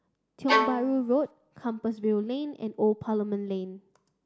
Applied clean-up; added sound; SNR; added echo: none; Bowed string instrument; -2 dB; none.